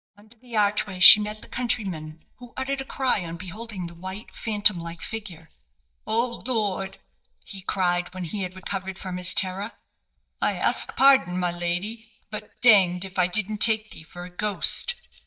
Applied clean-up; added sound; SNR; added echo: neural mask model DeepFilterNet 3.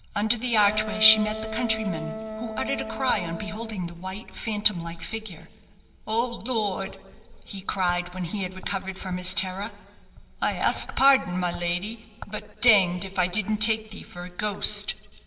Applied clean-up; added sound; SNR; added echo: none; Wind instrument, woodwind instrument; 6 dB; reverberation time 2.4 s.